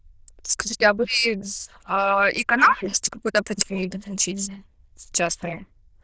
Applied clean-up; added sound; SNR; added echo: neural diffusion model UNIVERSE++.